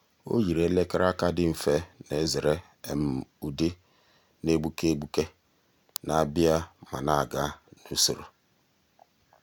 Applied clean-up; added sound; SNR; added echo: none; none; none; none.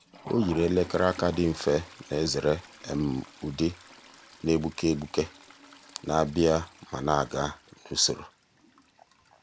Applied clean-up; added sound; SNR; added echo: none; Toilet flush; 20 dB; none.